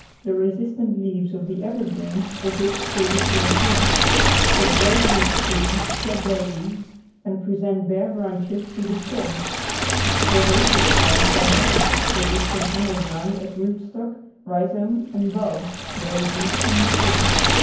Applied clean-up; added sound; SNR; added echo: none; Liquid; -3 dB; reverberation time 0.9 s.